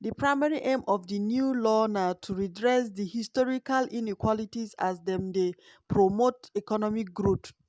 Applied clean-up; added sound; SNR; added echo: none; none; none; none.